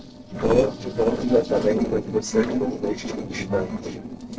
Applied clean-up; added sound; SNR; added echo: neural separator model SepFormer DNS4.